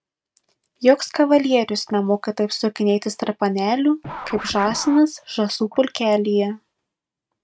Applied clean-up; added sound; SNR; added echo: neural mask model RNNoise.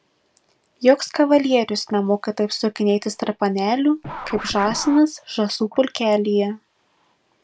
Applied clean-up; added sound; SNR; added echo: none; Scratching (performance technique); 15 dB; none.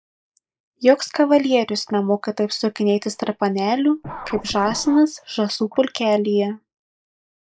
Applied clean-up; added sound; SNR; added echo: neural mask model Resemble Enhance denoiser.